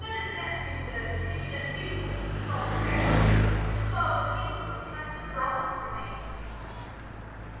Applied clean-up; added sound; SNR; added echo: none; Bicycle; -5 dB; reverberation time 2.1 s.